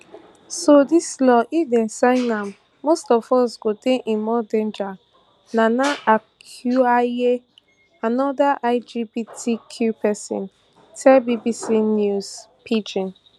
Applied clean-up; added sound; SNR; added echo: none; none; none; none.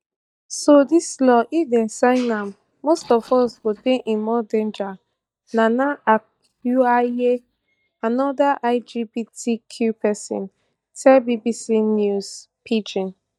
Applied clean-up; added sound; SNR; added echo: neural mask model DeepFilterNet 3.